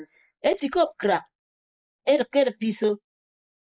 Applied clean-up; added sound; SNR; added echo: neural mask model Resemble Enhance denoiser.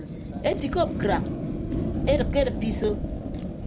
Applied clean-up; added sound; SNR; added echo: none; Fire; 0 dB; none.